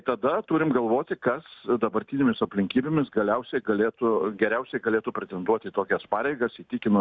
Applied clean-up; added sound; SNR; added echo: none; none; none; none.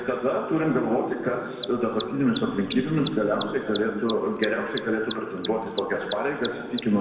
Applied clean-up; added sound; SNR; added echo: none; Mechanisms; 15 dB; reverberation time 1.6 s.